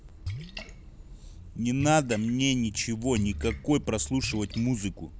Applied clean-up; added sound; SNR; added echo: none; Splash, splatter; 11 dB; none.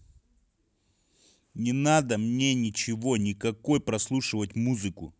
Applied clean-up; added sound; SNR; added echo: none; none; none; none.